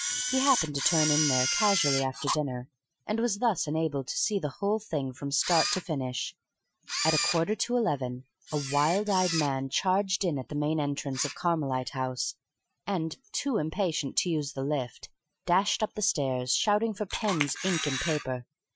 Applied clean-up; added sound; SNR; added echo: classical method Wiener filter.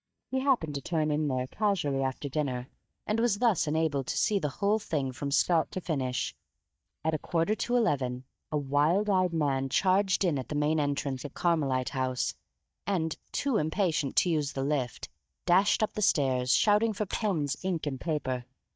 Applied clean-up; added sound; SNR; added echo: neural mask model DeepFilterNet 3.